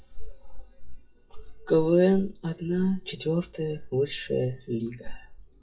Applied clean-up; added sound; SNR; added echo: classical method WPE with log-MMSE.